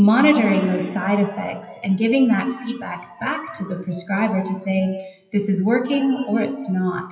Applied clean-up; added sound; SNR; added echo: classical method WPE with log-MMSE.